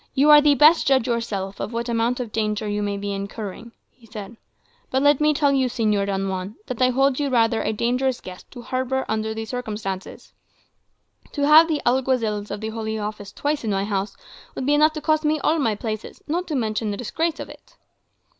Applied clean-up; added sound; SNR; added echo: none; none; none; none.